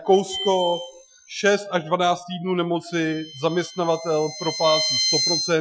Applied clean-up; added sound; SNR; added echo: classical method Wiener filter.